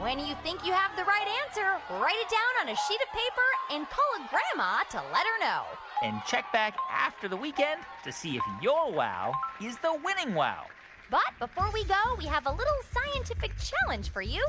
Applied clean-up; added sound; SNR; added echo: none; none; none; none.